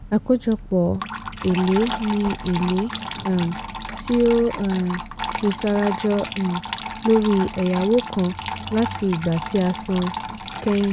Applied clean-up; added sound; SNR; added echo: none; Trickle, dribble / Water tap, faucet; 7 dB; none.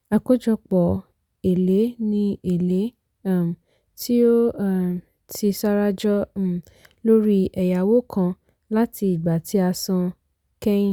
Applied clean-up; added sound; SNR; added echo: none; none; none; none.